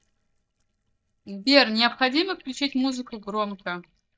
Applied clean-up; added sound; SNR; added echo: neural mask model DeepFilterNet 3.